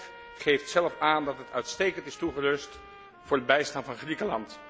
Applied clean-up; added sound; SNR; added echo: none; Trumpet; 19 dB; none.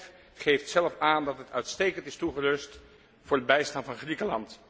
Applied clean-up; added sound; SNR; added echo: none; none; none; none.